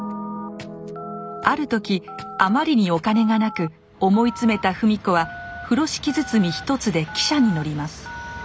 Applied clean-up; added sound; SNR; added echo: none; Telephone; 16 dB; none.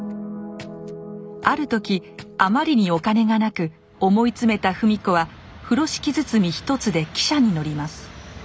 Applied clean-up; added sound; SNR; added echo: none; none; none; none.